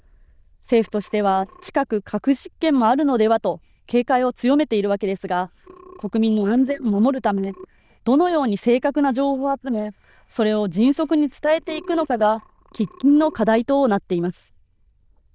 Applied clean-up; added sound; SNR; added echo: neural diffusion model UNIVERSE++.